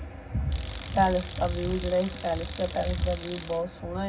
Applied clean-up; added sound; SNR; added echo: none; Tools; 16 dB; reverberation time 0.4 s.